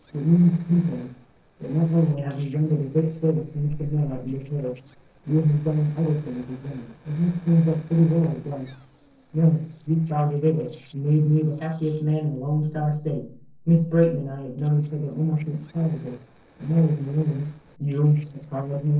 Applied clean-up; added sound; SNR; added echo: neural separator model SepFormer DNS4.